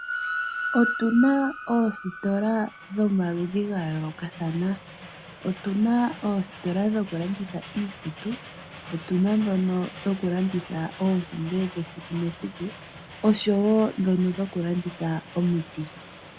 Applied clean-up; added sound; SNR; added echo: none; Train; 12 dB; none.